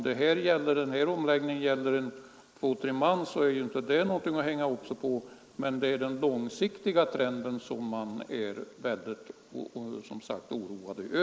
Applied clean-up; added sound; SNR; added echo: neural mask model Resemble Enhance denoiser.